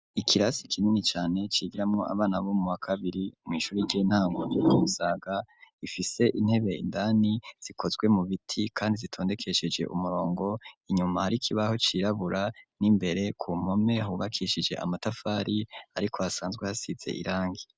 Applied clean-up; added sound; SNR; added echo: none; none; none; none.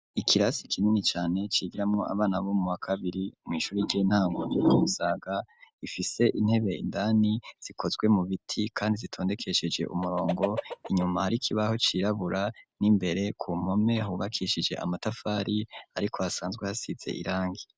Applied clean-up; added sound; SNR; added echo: none; Chicken, rooster; 10 dB; none.